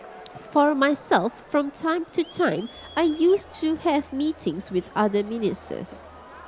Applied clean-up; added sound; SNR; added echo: none; Crowd; 19 dB; none.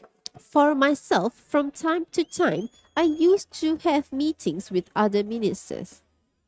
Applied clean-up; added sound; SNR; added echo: neural mask model RNNoise.